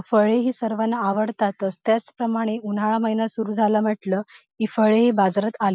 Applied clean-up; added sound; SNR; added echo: none; none; none; none.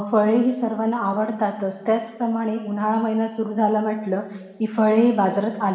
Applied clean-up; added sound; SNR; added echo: none; none; none; reverberation time 1.2 s.